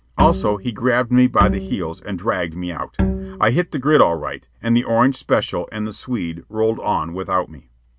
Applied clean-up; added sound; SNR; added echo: none; Bowed string instrument; 5 dB; none.